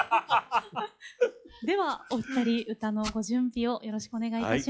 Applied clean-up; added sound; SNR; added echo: classical method log-MMSE.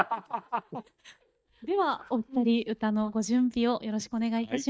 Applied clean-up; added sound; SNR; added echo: neural mask model DeepFilterNet 3.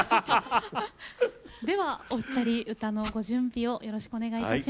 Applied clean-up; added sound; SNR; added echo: none; Domestic sounds, home sounds; 19 dB; none.